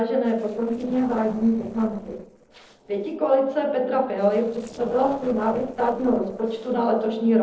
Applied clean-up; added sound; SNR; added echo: neural separator model SepFormer DNS4.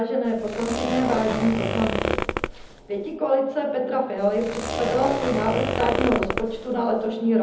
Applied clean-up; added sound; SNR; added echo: none; Zipper (clothing); 4 dB; reverberation time 1.0 s.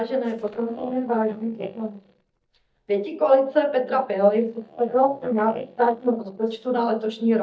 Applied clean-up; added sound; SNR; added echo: neural mask model DeepFilterNet 3.